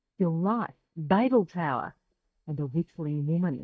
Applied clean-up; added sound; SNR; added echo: neural mask model DeepFilterNet 3.